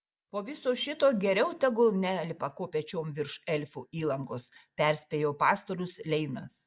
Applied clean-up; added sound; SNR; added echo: none; none; none; none.